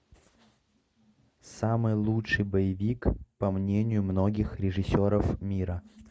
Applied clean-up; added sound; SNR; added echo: none; none; none; none.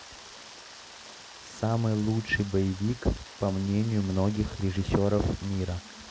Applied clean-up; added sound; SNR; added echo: none; Rain; 18 dB; none.